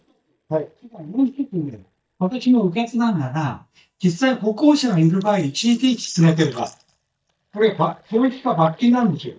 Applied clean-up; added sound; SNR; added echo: neural mask model DeepFilterNet 3.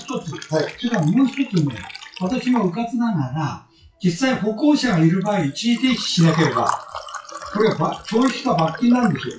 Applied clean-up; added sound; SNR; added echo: classical method WPE with log-MMSE.